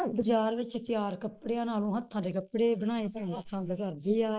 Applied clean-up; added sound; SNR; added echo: neural mask model Resemble Enhance denoiser.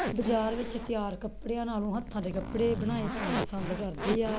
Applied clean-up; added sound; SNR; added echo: none; Zipper (clothing); 4 dB; none.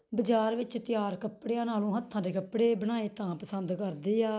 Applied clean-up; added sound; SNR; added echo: none; none; none; none.